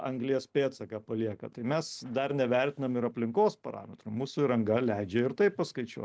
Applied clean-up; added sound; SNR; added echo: none; none; none; none.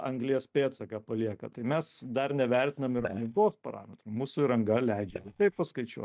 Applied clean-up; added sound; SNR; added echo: neural mask model DeepFilterNet 3.